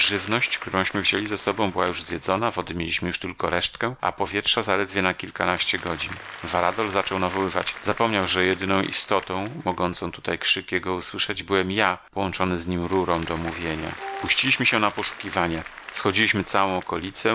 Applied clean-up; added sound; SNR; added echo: none; Applause + Wind instrument, woodwind instrument; 16 dB; none.